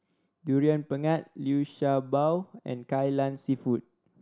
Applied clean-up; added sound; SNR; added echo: none; none; none; none.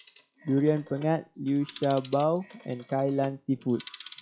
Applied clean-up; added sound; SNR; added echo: classical method log-MMSE.